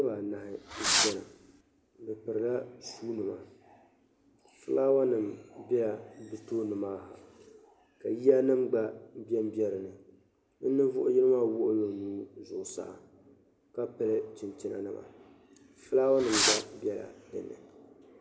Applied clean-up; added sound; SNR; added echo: none; Fireworks; 0 dB; none.